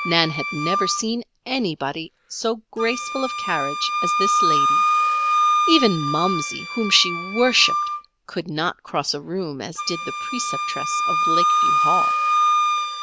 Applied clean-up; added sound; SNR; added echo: none; Wind instrument, woodwind instrument; -2 dB; none.